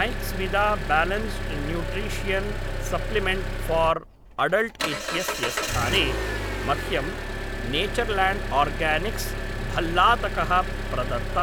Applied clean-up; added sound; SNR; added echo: none; Engine; 2 dB; none.